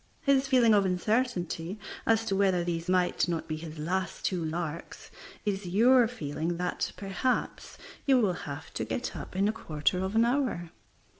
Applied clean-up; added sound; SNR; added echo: none; none; none; none.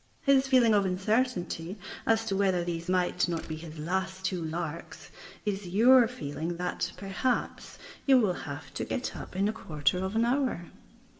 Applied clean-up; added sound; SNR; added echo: none; Slam; 19 dB; reverberation time 0.6 s.